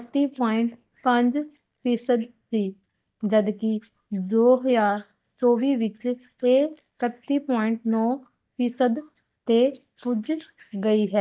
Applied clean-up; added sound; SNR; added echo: neural mask model DeepFilterNet 3.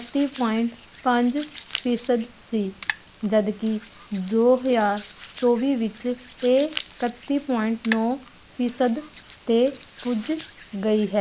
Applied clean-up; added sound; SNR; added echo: none; Hands; 12 dB; none.